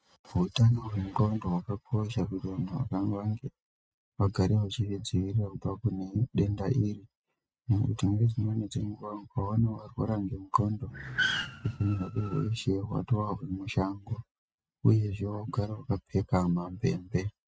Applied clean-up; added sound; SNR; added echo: neural mask model RNNoise.